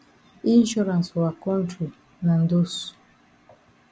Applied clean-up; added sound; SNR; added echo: none; none; none; none.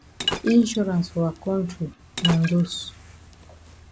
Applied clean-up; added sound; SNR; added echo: none; Liquid; 10 dB; none.